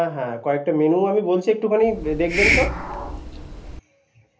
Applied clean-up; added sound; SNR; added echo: none; Hiss; 2 dB; reverberation time 0.3 s.